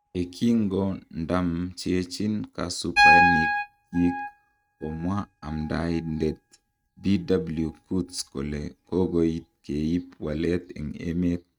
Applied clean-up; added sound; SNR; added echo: neural mask model RNNoise.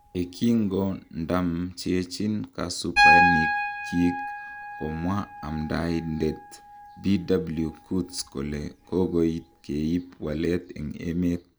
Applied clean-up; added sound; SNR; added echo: none; Piano; 2 dB; none.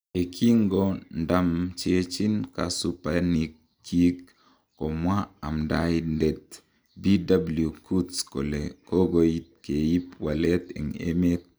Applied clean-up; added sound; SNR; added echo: none; none; none; none.